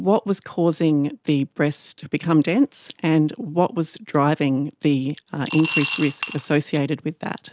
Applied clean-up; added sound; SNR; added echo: none; Coin (dropping) / Glass; 5 dB; none.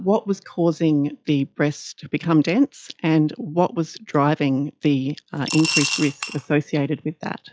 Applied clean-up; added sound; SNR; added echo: classical method log-MMSE.